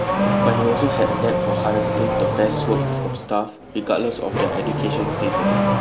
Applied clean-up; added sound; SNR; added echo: none; Accelerating, revving, vroom / Car; -3 dB; none.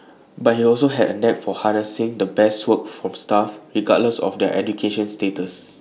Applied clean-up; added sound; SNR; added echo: none; none; none; none.